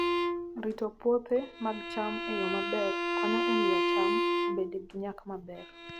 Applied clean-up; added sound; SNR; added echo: none; Bowed string instrument; -2 dB; none.